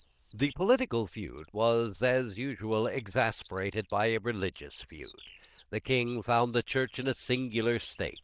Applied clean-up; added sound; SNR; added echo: neural diffusion model UNIVERSE++.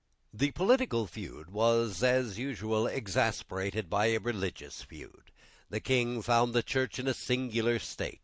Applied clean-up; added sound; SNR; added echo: none; none; none; none.